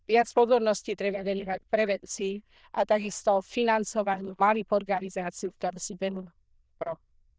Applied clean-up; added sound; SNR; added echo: neural diffusion model UNIVERSE++.